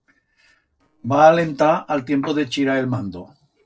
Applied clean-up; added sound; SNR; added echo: neural separator model SepFormer DNS4.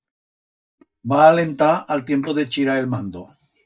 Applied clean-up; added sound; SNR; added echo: neural mask model DeepFilterNet 3.